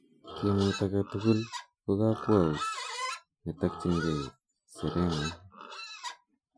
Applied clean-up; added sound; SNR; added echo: classical method Wiener filter.